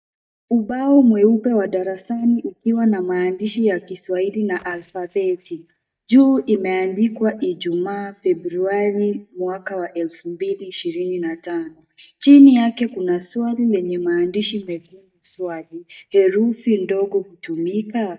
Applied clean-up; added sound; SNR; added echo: neural mask model DeepFilterNet 3.